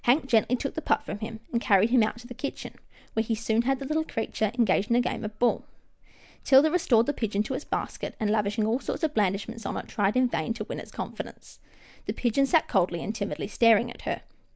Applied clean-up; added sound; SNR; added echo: none; none; none; none.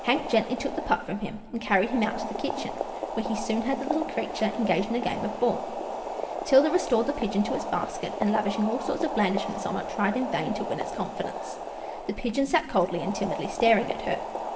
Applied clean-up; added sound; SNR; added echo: none; Boiling; 6 dB; reverberation time 1.5 s.